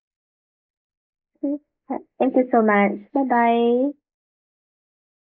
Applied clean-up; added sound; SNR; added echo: neural mask model Resemble Enhance denoiser.